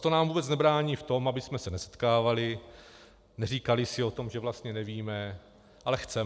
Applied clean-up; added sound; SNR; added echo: none; none; none; none.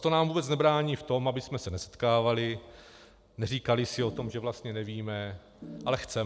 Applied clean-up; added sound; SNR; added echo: none; Organ; 12 dB; none.